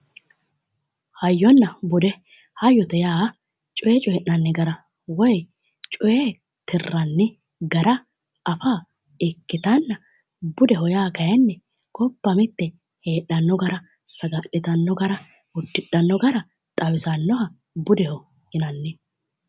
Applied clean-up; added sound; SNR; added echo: none; none; none; none.